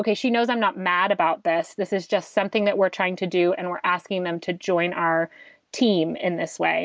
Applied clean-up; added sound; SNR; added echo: none; none; none; none.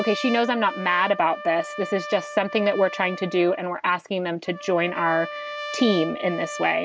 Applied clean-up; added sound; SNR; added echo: none; Trumpet; 11 dB; none.